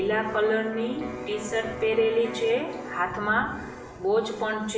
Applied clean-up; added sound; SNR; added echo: none; Electric guitar; 12 dB; reverberation time 0.8 s.